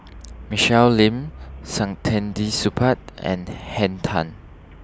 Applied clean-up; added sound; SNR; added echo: none; Traffic noise, roadway noise; 19 dB; none.